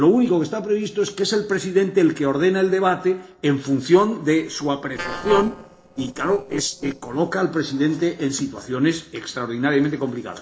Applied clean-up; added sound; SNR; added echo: neural separator model SepFormer DNS4.